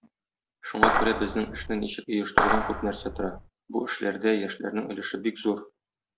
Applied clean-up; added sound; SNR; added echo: none; Clapping; -3 dB; none.